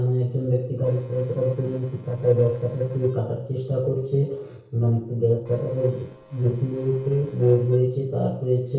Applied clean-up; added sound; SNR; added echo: neural separator model SepFormer DNS4.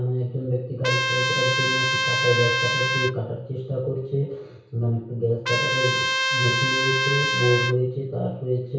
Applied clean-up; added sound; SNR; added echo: none; Trumpet; -1 dB; reverberation time 0.6 s.